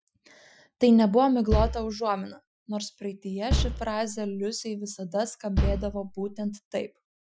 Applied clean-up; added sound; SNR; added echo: classical method Wiener filter.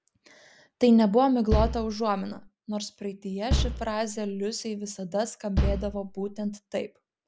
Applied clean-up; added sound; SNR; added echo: none; Bass drum; 1 dB; none.